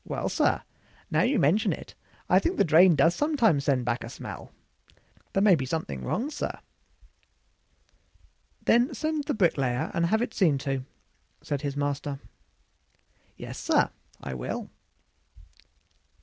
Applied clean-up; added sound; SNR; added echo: none; none; none; none.